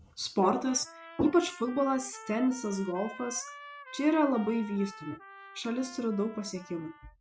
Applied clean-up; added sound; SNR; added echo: classical method spectral subtraction.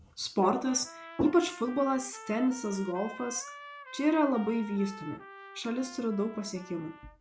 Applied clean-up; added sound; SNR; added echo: none; Trumpet; 17 dB; none.